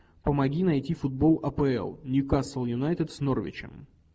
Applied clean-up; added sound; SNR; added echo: none; none; none; none.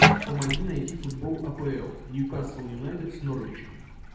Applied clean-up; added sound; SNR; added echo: none; Bathtub (filling or washing); -3 dB; reverberation time 0.9 s.